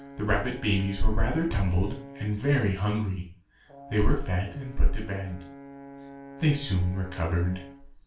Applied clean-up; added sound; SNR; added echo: none; Brass instrument; 19 dB; reverberation time 0.3 s.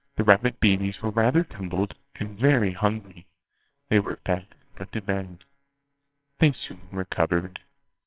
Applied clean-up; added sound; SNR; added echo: neural separator model SepFormer WHAMR!.